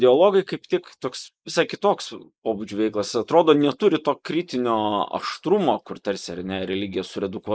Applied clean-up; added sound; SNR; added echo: neural mask model Resemble Enhance denoiser.